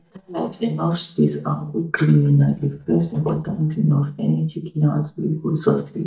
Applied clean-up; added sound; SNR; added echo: neural mask model DeepFilterNet 3.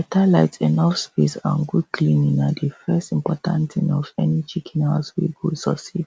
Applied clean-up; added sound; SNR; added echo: none; none; none; none.